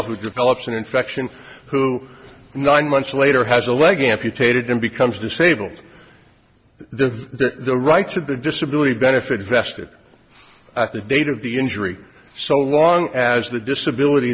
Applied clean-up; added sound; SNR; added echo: none; none; none; none.